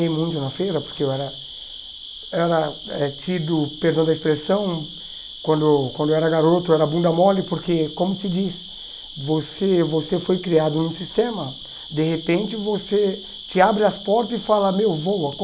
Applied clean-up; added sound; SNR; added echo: none; Cricket; 15 dB; none.